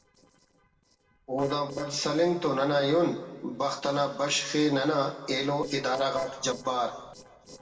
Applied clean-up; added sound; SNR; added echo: neural separator model SepFormer DNS4.